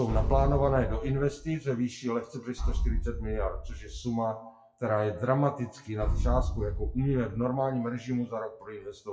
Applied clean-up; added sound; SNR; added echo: classical method WPE with log-MMSE.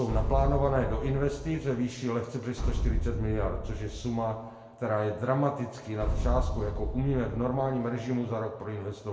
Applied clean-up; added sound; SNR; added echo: none; Boom; 2 dB; reverberation time 0.6 s.